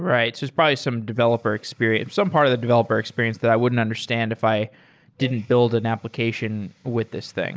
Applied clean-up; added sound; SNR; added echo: neural mask model Resemble Enhance denoiser.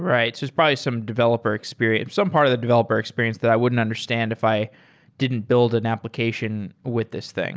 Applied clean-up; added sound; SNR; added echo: none; none; none; none.